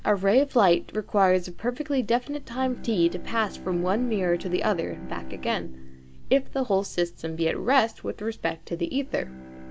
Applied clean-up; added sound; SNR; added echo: none; Bowed string instrument; 18 dB; none.